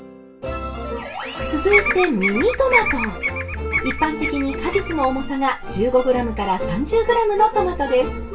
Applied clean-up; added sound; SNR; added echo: none; Bird vocalization, bird call, bird song; 4 dB; reverberation time 0.2 s.